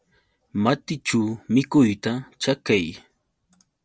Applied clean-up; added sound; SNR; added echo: none; none; none; none.